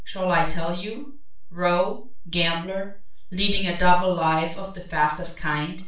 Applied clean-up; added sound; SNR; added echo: none; none; none; reverberation time 0.3 s.